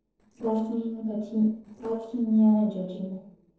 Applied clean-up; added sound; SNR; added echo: neural separator model SepFormer DNS4.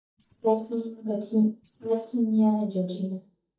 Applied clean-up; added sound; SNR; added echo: neural mask model DeepFilterNet 3.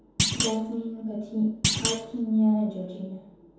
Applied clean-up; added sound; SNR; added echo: none; Thump, thud; 2 dB; reverberation time 0.6 s.